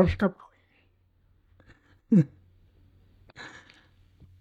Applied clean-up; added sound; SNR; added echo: neural mask model DeepFilterNet 3.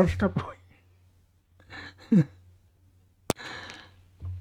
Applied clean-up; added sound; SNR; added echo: neural mask model RNNoise.